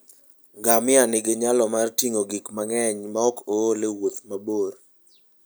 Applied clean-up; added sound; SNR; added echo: none; none; none; none.